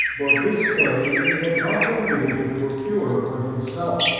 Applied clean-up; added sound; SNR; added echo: none; Bird vocalization, bird call, bird song; 2 dB; reverberation time 1.9 s.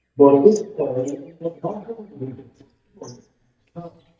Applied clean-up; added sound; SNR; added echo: neural mask model DeepFilterNet 3.